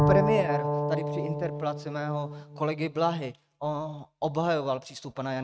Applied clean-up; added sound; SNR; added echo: neural mask model RNNoise.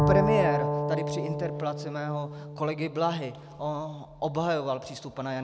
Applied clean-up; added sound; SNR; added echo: none; Bowed string instrument; 1 dB; none.